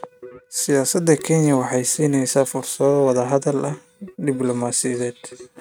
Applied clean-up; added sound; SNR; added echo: neural mask model RNNoise.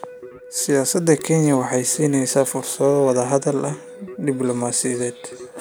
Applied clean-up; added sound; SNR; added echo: none; Keyboard (musical); 18 dB; none.